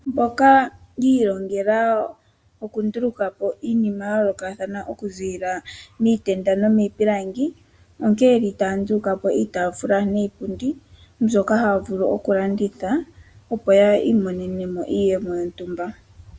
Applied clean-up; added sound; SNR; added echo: none; none; none; none.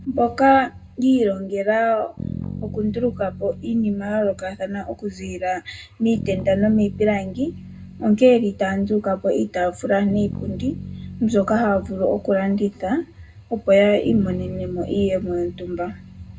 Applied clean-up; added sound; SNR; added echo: none; Bass guitar; 14 dB; reverberation time 0.2 s.